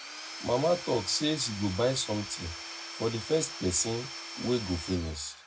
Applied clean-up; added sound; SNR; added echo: none; Tools / Domestic sounds, home sounds; 10 dB; reverberation time 0.4 s.